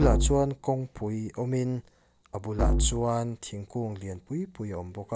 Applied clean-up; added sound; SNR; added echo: none; Musical instrument; 1 dB; none.